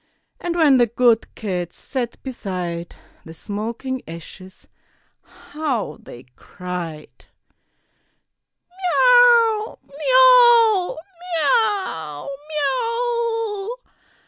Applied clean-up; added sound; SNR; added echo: none; none; none; none.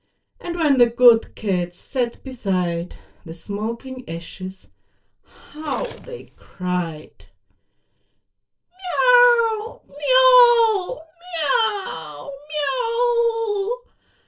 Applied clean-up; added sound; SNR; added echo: neural separator model SepFormer DNS4.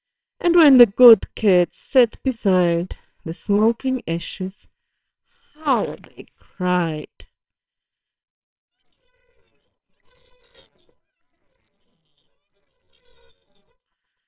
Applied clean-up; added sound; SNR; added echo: neural separator model SepFormer WHAMR!.